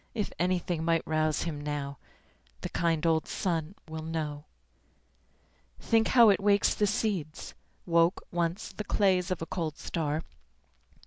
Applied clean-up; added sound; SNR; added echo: none; none; none; none.